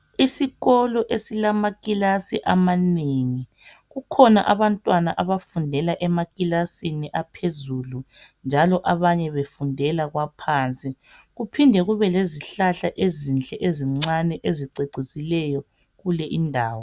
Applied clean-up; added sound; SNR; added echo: none; none; none; none.